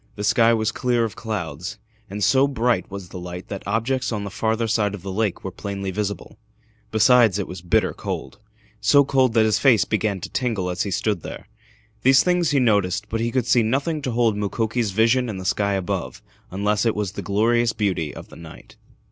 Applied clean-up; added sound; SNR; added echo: none; none; none; none.